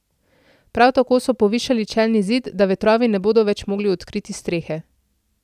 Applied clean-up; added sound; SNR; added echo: none; none; none; none.